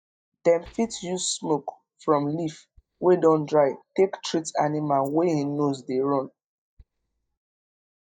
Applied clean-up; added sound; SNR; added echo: neural mask model DeepFilterNet 3.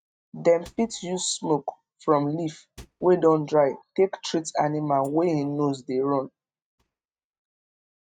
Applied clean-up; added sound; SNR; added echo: neural mask model RNNoise.